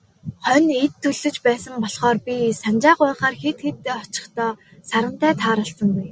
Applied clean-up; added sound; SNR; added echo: none; none; none; none.